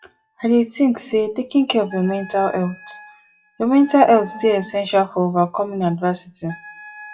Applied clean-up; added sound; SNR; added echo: classical method WPE with log-MMSE.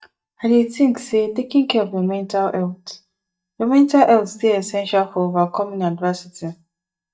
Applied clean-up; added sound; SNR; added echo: neural mask model DeepFilterNet 3.